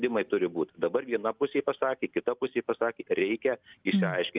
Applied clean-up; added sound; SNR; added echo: none; none; none; none.